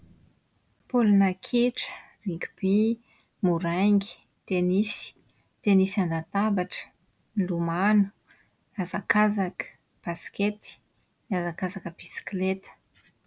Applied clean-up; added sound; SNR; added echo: none; none; none; none.